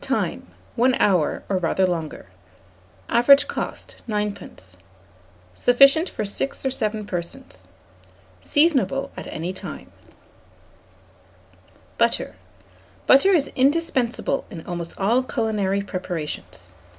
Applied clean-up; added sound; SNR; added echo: none; none; none; none.